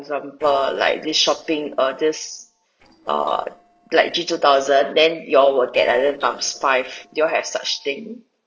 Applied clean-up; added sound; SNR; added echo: neural separator model SepFormer DNS4.